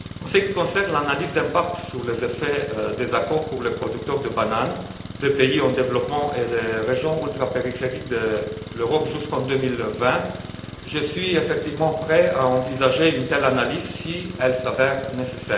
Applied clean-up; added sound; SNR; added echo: none; Engine; 12 dB; reverberation time 0.8 s.